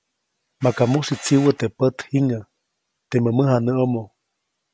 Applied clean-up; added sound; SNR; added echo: none; Camera; 18 dB; none.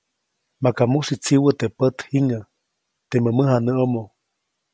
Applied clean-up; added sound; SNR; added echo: none; none; none; none.